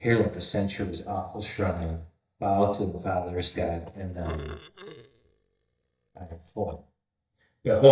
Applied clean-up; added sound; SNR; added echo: neural mask model DeepFilterNet 3.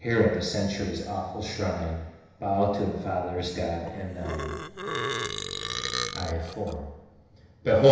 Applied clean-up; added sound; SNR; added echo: none; Burping, eructation; 7 dB; reverberation time 1.0 s.